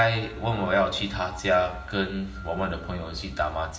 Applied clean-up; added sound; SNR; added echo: none; none; none; reverberation time 1.3 s.